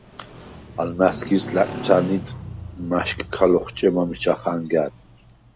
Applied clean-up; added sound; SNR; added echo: none; Motorcycle; 13 dB; none.